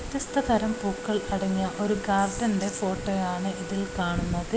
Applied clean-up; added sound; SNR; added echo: none; Wind instrument, woodwind instrument; 13 dB; none.